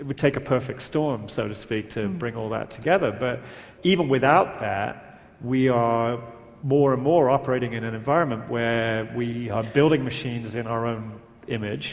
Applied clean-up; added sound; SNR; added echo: none; none; none; none.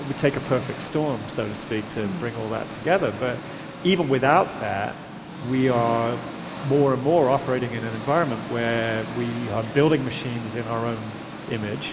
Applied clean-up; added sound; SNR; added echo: none; Engine; 11 dB; none.